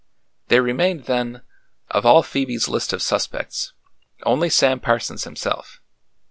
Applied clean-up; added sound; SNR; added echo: none; none; none; none.